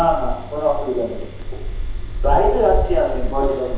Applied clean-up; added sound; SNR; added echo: none; Sliding door; 1 dB; reverberation time 1.0 s.